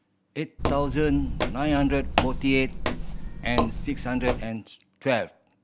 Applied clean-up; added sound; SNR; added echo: none; Walk, footsteps; 0 dB; none.